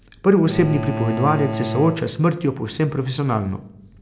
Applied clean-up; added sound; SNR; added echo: none; Bowed string instrument; 9 dB; none.